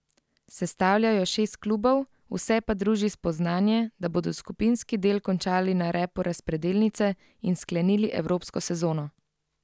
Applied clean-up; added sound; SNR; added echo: none; none; none; none.